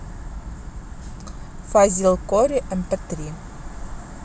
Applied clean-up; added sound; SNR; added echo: none; none; none; none.